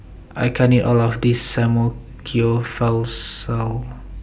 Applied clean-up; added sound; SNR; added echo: none; none; none; none.